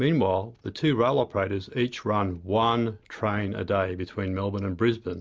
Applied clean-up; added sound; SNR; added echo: none; none; none; none.